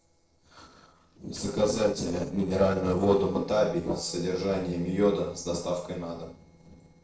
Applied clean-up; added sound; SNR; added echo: neural separator model SepFormer DNS4.